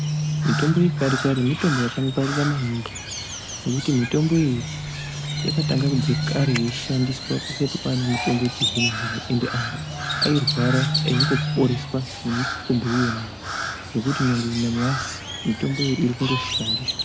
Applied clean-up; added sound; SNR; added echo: none; Crow; 3 dB; none.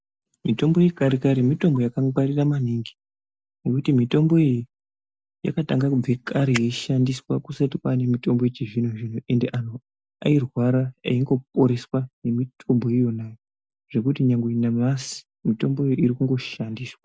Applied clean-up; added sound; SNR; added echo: none; none; none; none.